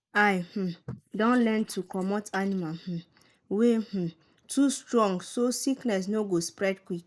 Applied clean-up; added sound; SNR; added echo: neural mask model Resemble Enhance denoiser.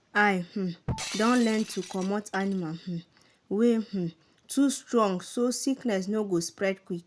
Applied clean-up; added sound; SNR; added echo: none; Shatter; 13 dB; none.